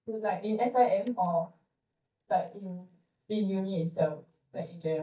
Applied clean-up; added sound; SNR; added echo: neural mask model DeepFilterNet 3.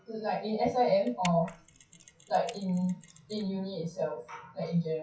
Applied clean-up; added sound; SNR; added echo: classical method WPE with log-MMSE.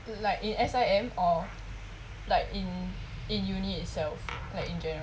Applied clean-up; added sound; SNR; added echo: none; none; none; none.